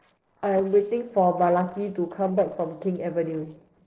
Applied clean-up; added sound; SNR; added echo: neural separator model SepFormer DNS4.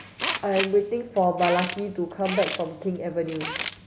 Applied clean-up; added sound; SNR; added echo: none; Tools; 5 dB; none.